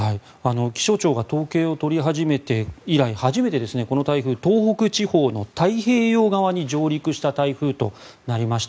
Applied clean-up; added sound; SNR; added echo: none; none; none; none.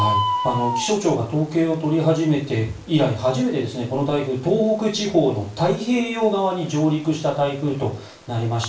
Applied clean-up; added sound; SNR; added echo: none; Bird; 11 dB; reverberation time 0.3 s.